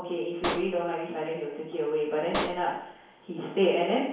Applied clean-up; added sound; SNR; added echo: none; Explosion; 9 dB; reverberation time 1.0 s.